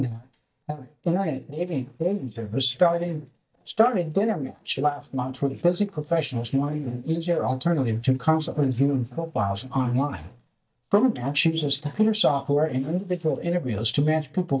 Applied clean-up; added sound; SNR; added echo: neural mask model DeepFilterNet 3.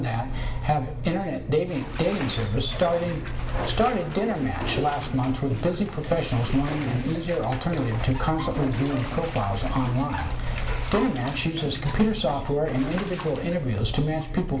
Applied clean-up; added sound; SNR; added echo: none; Bathtub (filling or washing); 12 dB; reverberation time 0.8 s.